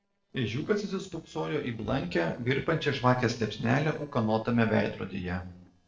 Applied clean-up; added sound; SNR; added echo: neural separator model SepFormer DNS4.